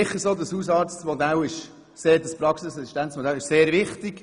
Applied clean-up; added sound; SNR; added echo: none; none; none; none.